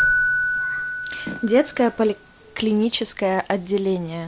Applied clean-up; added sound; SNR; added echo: none; Keyboard (musical); 4 dB; none.